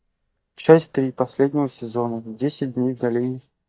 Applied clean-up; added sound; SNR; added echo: neural mask model DeepFilterNet 3.